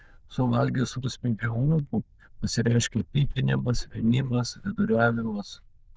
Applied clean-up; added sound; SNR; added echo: neural diffusion model UNIVERSE++.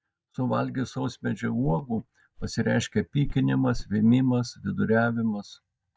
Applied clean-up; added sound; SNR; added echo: neural mask model DeepFilterNet 3.